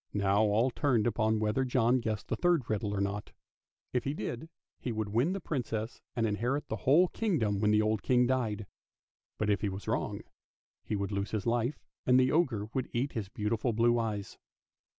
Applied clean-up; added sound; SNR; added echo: none; none; none; none.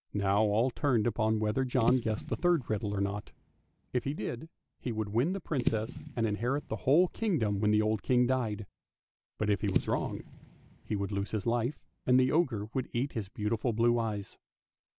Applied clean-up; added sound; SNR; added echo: none; Fireworks / Boom; 12 dB; none.